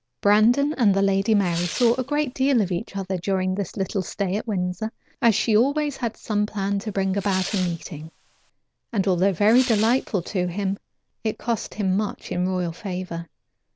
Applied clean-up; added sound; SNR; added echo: none; Tearing; 14 dB; none.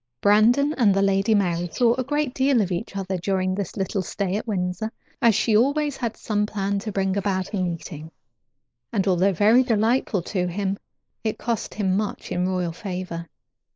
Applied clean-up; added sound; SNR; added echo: neural mask model Resemble Enhance denoiser.